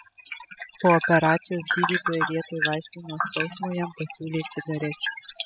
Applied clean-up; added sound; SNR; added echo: classical method spectral subtraction.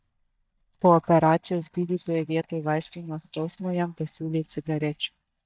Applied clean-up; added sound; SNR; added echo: neural mask model DeepFilterNet 3.